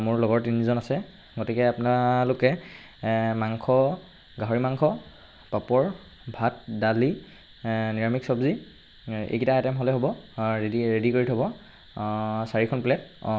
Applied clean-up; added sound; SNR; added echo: none; none; none; none.